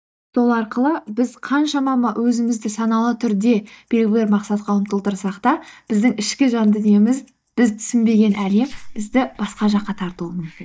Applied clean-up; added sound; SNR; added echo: neural mask model DeepFilterNet 3.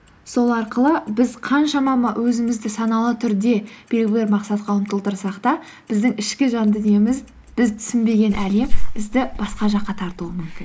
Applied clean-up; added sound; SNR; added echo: neural mask model Resemble Enhance denoiser.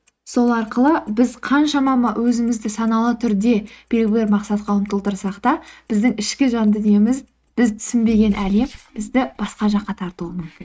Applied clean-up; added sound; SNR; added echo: neural mask model RNNoise.